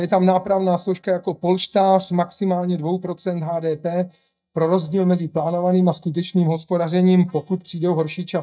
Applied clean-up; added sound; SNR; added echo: neural mask model DeepFilterNet 3.